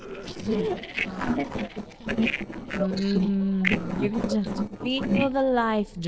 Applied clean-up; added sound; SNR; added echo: neural separator model SepFormer DNS4.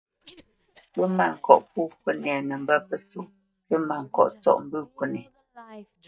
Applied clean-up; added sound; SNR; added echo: neural mask model DeepFilterNet 3.